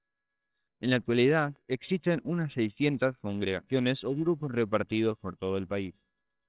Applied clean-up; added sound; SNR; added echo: neural separator model SepFormer WHAMR!.